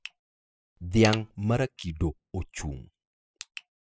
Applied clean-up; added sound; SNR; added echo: classical method spectral subtraction.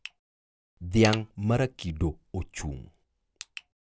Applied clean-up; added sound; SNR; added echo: none; Mechanisms; 4 dB; none.